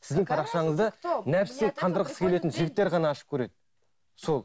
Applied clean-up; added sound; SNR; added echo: none; none; none; none.